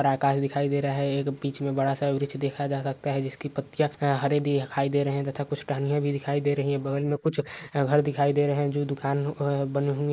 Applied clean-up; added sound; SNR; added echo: neural mask model Resemble Enhance denoiser.